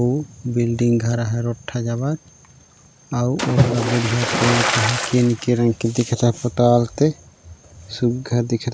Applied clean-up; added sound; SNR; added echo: none; Splash, splatter; 7 dB; none.